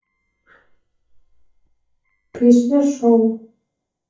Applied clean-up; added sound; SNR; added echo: neural mask model DeepFilterNet 3.